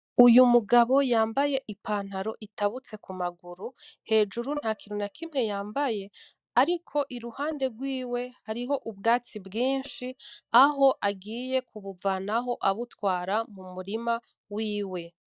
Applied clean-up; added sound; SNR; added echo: neural mask model DeepFilterNet 3.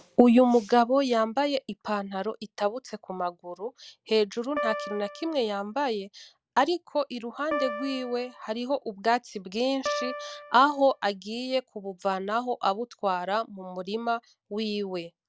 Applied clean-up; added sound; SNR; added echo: none; Piano; 9 dB; none.